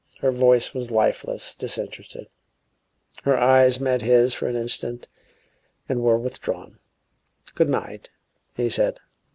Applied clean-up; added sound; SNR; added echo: none; none; none; none.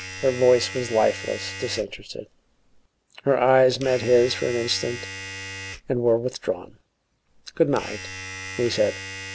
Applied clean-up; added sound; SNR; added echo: none; Domestic sounds, home sounds; 13 dB; none.